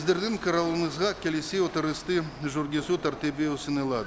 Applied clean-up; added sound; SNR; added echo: none; Rattle / Chatter / Hiss / Engine / Mechanisms; 15 dB; none.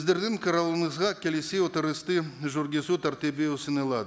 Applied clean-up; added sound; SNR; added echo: none; none; none; none.